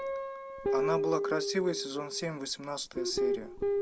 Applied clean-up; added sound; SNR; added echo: none; Guitar; -2 dB; none.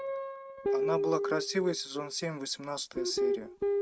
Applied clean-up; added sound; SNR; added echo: neural mask model RNNoise.